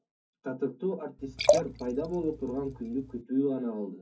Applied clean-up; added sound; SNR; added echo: none; Liquid; -2 dB; reverberation time 0.3 s.